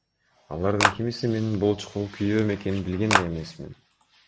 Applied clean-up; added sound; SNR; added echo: none; Clapping; -4 dB; none.